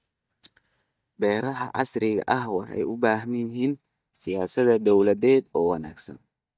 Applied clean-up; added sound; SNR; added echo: neural mask model DeepFilterNet 3.